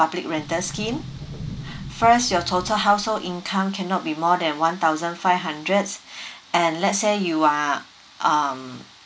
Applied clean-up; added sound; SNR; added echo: none; Sliding door; 13 dB; none.